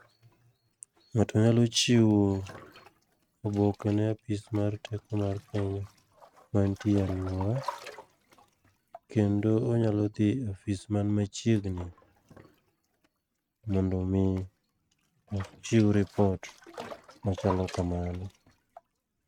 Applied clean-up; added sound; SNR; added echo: neural mask model RNNoise.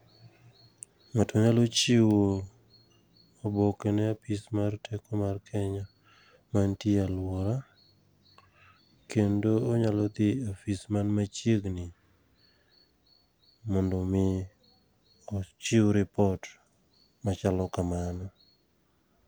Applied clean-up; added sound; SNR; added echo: none; none; none; none.